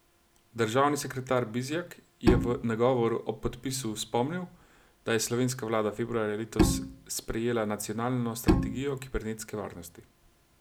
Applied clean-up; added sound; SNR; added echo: none; Bowed string instrument; -1 dB; none.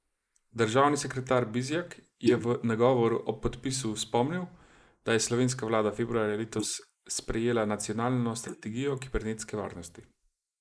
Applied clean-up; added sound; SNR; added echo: neural mask model Resemble Enhance denoiser.